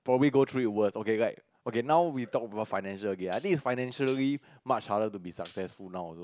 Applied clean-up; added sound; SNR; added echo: none; Tambourine; 8 dB; none.